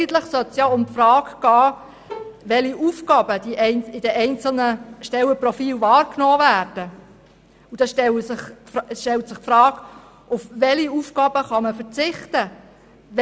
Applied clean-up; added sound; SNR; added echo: none; Bowed string instrument; 18 dB; none.